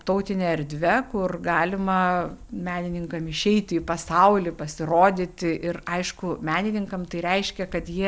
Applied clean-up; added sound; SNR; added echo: none; none; none; none.